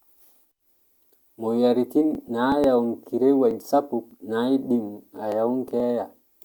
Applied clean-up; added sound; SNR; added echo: none; none; none; none.